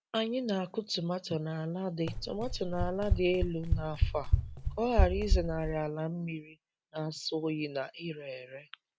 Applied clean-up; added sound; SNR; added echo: none; Run; -4 dB; none.